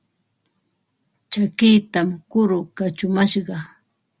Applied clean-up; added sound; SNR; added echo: none; none; none; none.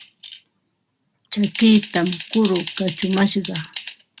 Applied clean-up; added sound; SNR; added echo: none; Typing; 14 dB; none.